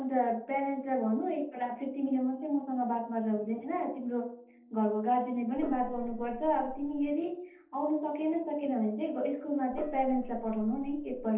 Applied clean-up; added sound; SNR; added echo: neural separator model SepFormer DNS4.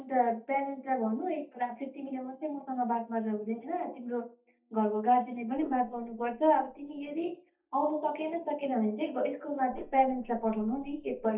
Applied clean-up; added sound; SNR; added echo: neural mask model DeepFilterNet 3.